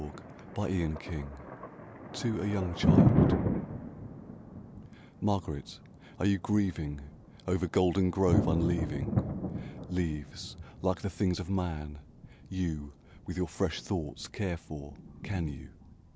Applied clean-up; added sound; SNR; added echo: none; Thunder; 1 dB; none.